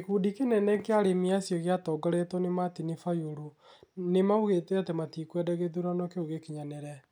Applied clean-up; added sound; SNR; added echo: none; none; none; none.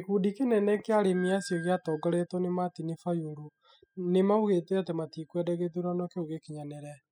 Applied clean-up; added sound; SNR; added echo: classical method spectral subtraction.